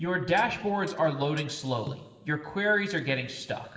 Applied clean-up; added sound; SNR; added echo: none; Hi-hat; 19 dB; reverberation time 1.1 s.